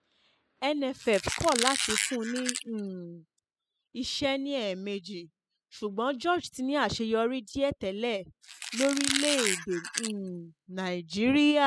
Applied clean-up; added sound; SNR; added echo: classical method spectral subtraction.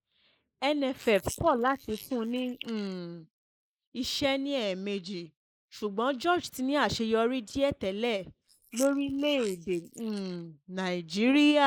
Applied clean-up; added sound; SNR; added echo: neural mask model Resemble Enhance denoiser.